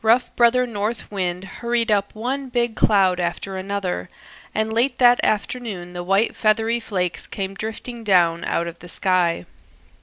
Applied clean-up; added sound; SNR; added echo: none; none; none; none.